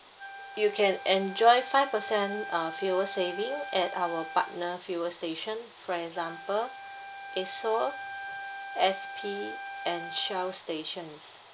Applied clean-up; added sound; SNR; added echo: none; Wind instrument, woodwind instrument; 11 dB; none.